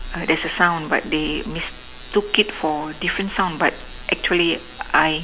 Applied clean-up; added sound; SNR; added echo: none; Purr; 17 dB; none.